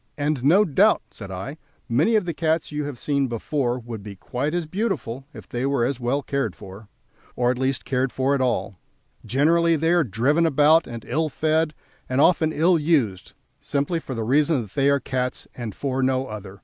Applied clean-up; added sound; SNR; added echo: none; none; none; none.